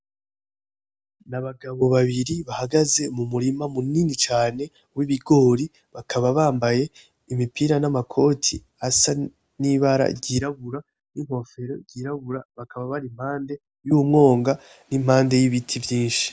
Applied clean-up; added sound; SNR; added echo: none; none; none; none.